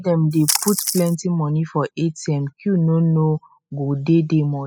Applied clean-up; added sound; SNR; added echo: classical method spectral subtraction.